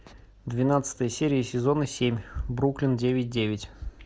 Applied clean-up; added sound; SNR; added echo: none; none; none; none.